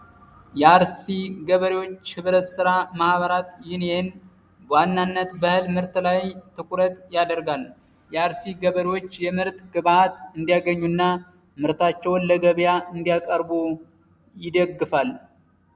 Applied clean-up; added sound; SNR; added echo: none; none; none; none.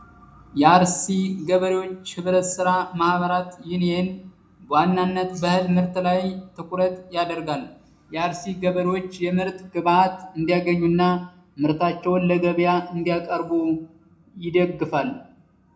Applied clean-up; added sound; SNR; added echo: none; none; none; reverberation time 0.3 s.